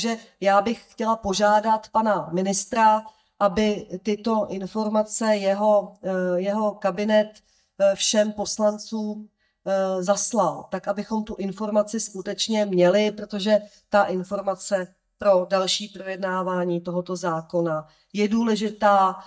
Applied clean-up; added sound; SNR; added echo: neural mask model DeepFilterNet 3.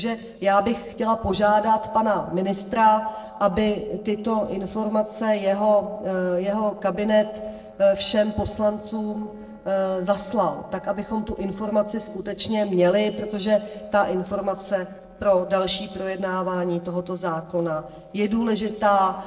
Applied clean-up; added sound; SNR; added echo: neural separator model SepFormer DNS4.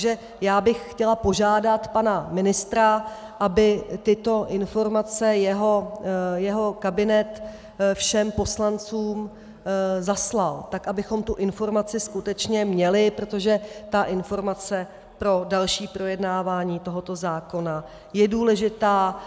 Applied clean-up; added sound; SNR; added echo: none; none; none; none.